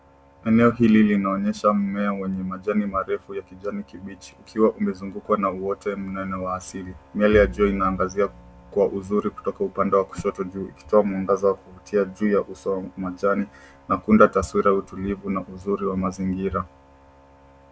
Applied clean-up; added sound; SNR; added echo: none; Bowed string instrument; 13 dB; none.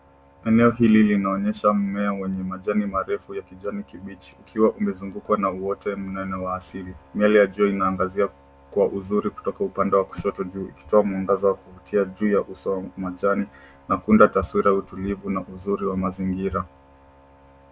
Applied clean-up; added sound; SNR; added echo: none; none; none; none.